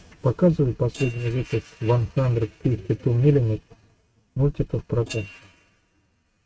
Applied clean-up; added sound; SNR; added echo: neural mask model RNNoise.